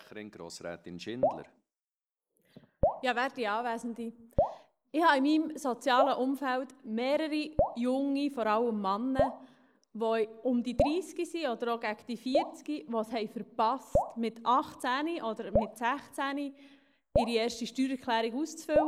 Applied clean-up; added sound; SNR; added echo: neural mask model Resemble Enhance denoiser.